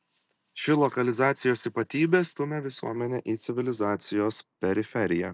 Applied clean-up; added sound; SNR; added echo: none; none; none; none.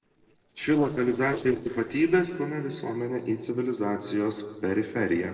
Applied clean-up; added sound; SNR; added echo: neural separator model SepFormer DNS4.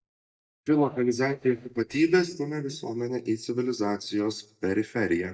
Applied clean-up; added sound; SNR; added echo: neural mask model DeepFilterNet 3.